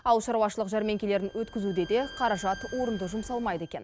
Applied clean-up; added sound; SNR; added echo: none; Motorcycle + Bowed string instrument; 18 dB; none.